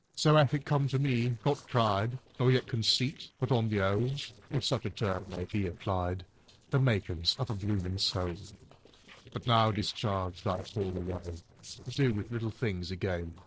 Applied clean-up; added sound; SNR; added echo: neural separator model SepFormer DNS4.